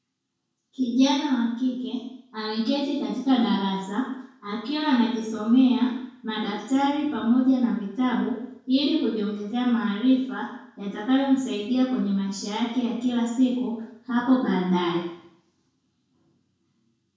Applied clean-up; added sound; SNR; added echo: none; none; none; reverberation time 0.6 s.